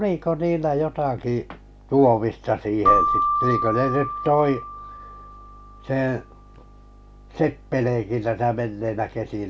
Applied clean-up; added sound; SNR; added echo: none; Keyboard (musical); 5 dB; none.